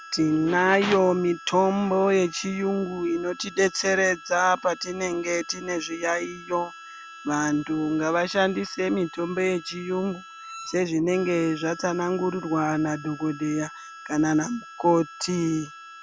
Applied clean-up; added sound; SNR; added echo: none; Harmonica; 18 dB; none.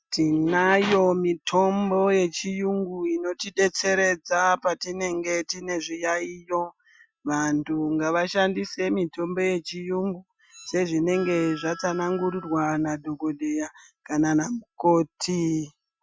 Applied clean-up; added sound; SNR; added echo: classical method Wiener filter.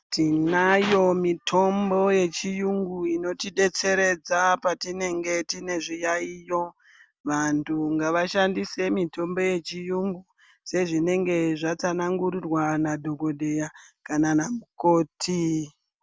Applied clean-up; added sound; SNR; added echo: none; none; none; none.